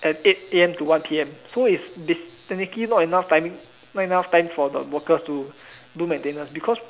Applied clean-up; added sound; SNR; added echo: none; none; none; none.